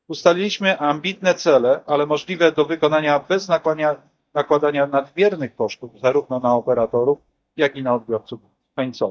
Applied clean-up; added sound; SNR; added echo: neural mask model DeepFilterNet 3.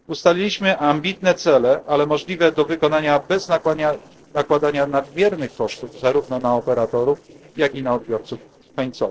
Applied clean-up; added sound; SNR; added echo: neural separator model SepFormer DNS4.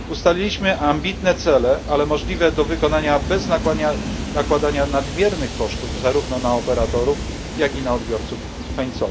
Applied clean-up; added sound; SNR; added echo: none; Train; 7 dB; reverberation time 2.1 s.